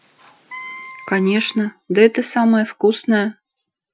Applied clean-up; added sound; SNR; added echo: classical method Wiener filter.